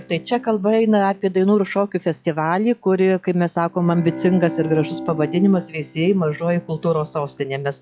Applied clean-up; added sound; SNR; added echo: classical method log-MMSE.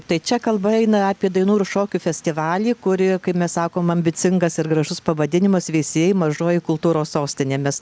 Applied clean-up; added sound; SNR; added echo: none; none; none; none.